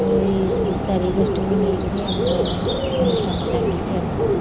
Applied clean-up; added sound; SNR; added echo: none; Bird; -4 dB; none.